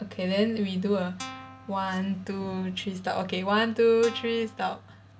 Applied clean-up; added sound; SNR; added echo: none; Guitar; 16 dB; none.